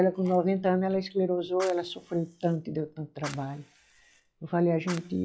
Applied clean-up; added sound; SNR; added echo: classical method log-MMSE.